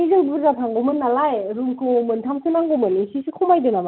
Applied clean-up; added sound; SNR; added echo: none; none; none; none.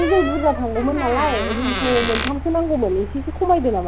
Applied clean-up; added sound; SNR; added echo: none; Mechanical fan + Door; 6 dB; none.